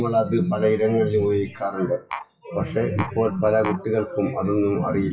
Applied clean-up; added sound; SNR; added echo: classical method WPE with log-MMSE.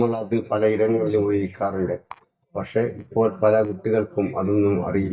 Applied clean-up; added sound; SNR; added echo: neural mask model DeepFilterNet 3.